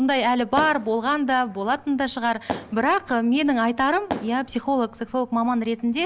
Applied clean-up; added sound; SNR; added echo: none; Fireworks; 12 dB; none.